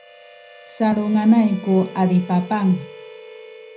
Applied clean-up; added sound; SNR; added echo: none; Harmonica; 19 dB; reverberation time 0.3 s.